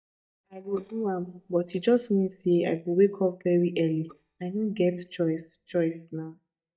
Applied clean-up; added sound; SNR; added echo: neural mask model DeepFilterNet 3.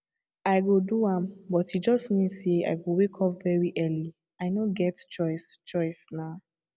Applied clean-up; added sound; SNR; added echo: none; none; none; none.